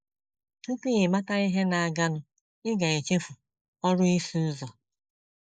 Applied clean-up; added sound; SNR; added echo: neural mask model Resemble Enhance denoiser.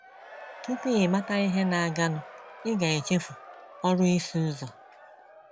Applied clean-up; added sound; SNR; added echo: none; Crowd / Cheering; 16 dB; none.